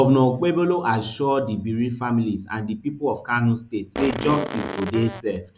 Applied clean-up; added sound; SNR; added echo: none; Fart; 7 dB; none.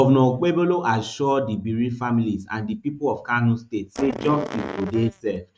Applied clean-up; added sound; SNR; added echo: neural mask model RNNoise.